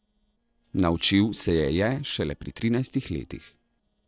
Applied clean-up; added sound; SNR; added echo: neural separator model SepFormer DNS4.